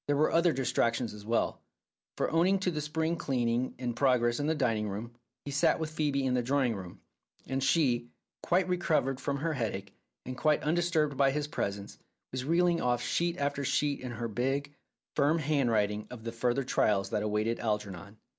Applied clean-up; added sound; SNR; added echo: none; none; none; none.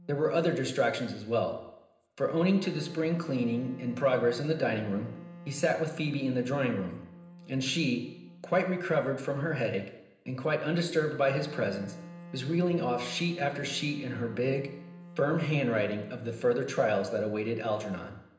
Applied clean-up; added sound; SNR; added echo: none; Wind instrument, woodwind instrument; 18 dB; reverberation time 0.9 s.